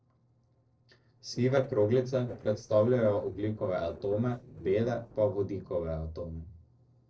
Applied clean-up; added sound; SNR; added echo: neural separator model SepFormer DNS4.